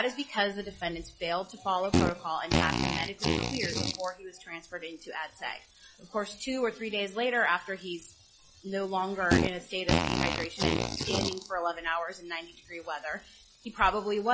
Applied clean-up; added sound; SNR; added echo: classical method log-MMSE.